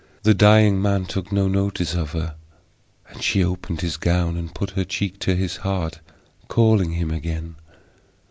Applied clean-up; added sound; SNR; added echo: none; none; none; none.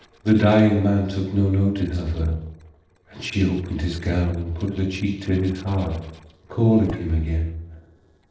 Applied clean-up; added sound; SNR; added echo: neural separator model SepFormer DNS4.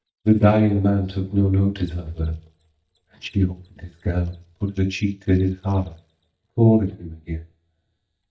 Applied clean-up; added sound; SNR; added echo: neural mask model DeepFilterNet 3.